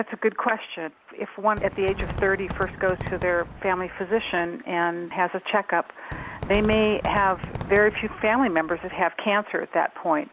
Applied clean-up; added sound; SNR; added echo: none; Fireworks; 13 dB; none.